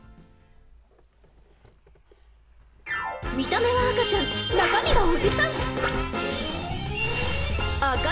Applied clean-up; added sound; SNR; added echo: none; Wind; 8 dB; reverberation time 1.2 s.